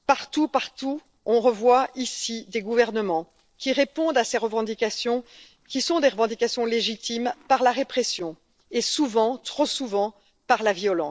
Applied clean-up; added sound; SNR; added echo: neural separator model SepFormer DNS4.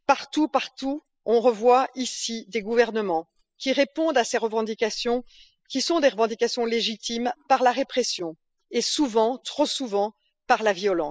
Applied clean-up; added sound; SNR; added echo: classical method spectral subtraction.